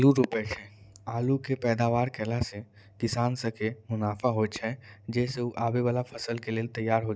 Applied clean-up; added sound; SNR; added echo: none; none; none; none.